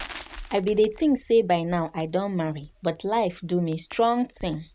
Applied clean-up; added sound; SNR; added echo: none; Crackle; 19 dB; none.